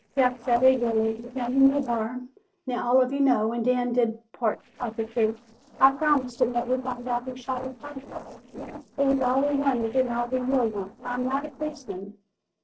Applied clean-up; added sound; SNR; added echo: neural separator model SepFormer DNS4.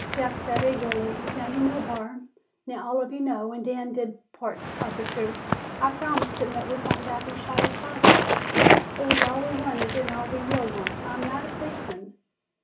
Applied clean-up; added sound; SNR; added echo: none; Walk, footsteps; -3 dB; reverberation time 0.3 s.